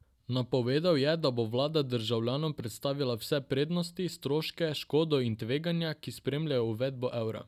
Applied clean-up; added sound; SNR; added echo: none; none; none; none.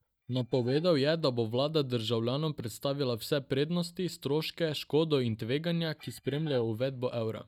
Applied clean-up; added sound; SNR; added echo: neural mask model DeepFilterNet 3.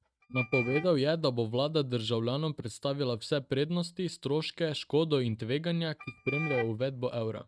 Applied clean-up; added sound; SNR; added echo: neural mask model RNNoise.